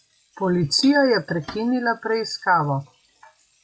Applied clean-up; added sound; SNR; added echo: classical method log-MMSE.